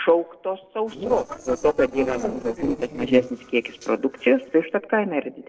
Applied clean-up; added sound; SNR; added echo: neural separator model SepFormer DNS4.